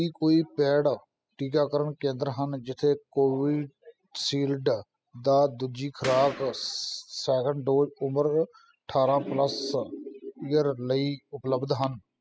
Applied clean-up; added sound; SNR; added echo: classical method spectral subtraction.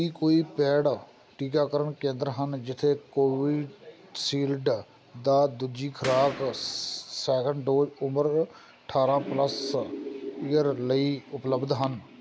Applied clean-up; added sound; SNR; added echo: none; Boom; 10 dB; none.